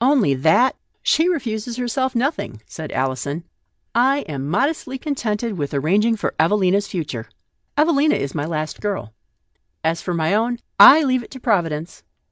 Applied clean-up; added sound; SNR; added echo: none; none; none; none.